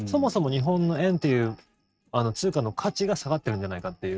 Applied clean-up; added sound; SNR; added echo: neural mask model RNNoise.